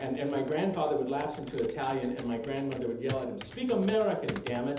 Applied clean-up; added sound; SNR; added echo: none; Computer keyboard; 13 dB; reverberation time 0.8 s.